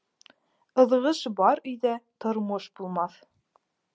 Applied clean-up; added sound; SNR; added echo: none; none; none; none.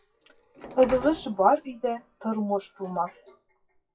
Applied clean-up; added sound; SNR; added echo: classical method WPE with log-MMSE.